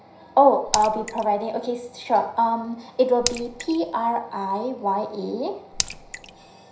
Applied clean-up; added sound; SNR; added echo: none; Raindrop / Splash, splatter; 8 dB; reverberation time 0.5 s.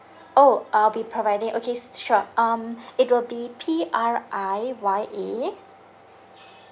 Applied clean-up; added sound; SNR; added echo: none; none; none; none.